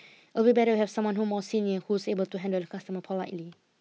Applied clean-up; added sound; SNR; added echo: none; none; none; none.